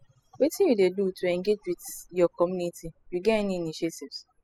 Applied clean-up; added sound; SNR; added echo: classical method spectral subtraction.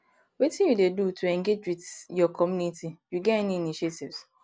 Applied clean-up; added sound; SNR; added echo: none; none; none; none.